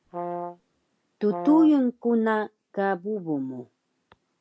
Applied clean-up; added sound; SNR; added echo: none; Brass instrument; 9 dB; none.